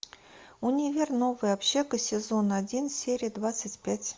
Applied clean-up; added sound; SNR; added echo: none; none; none; none.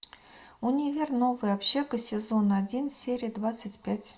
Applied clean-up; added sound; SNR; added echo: none; none; none; reverberation time 0.3 s.